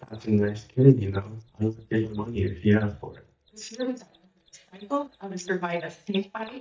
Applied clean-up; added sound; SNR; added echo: neural mask model DeepFilterNet 3.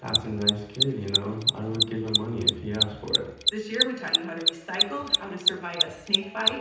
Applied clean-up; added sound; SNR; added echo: none; Mechanisms; -4 dB; reverberation time 0.9 s.